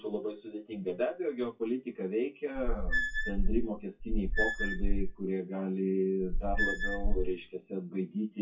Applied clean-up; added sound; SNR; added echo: classical method WPE with log-MMSE.